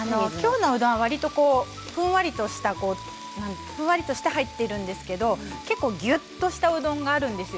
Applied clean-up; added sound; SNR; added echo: none; none; none; none.